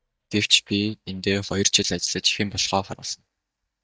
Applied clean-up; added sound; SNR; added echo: neural mask model DeepFilterNet 3.